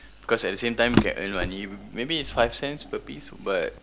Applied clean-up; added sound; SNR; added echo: none; Drawer open or close; 4 dB; none.